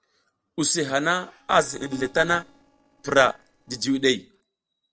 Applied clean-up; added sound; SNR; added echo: neural separator model SepFormer DNS4.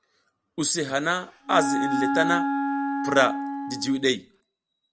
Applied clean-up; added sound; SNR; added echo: none; Wind instrument, woodwind instrument; 1 dB; none.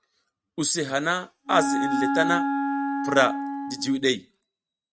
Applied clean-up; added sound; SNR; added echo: neural mask model RNNoise.